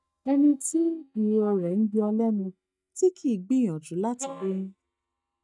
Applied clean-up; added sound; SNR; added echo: neural mask model DeepFilterNet 3.